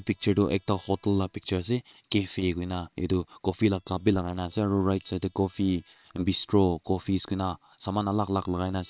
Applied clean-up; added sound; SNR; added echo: neural separator model SepFormer WHAM!.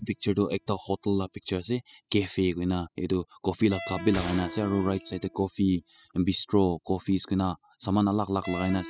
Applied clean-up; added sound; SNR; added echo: classical method spectral subtraction.